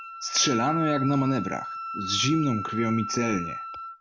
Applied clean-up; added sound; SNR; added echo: none; Wind instrument, woodwind instrument; 7 dB; none.